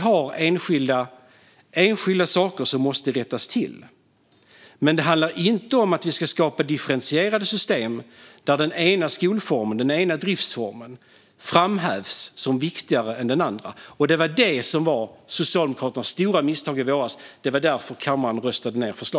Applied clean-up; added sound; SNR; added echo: none; none; none; none.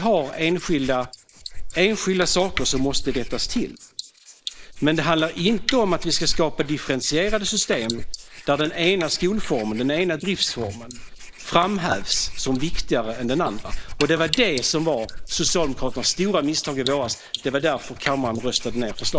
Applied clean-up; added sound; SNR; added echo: neural mask model Resemble Enhance denoiser.